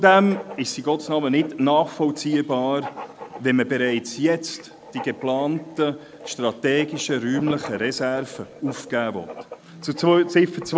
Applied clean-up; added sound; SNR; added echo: none; Fireworks + Writing; 17 dB; none.